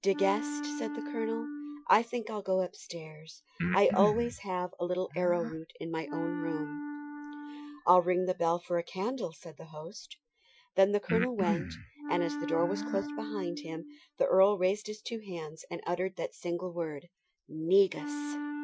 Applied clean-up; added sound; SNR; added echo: classical method Wiener filter.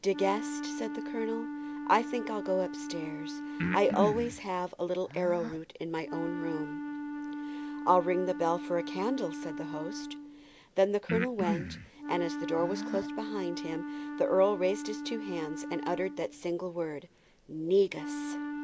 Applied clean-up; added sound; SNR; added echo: none; Breathing + Wind instrument, woodwind instrument; 6 dB; none.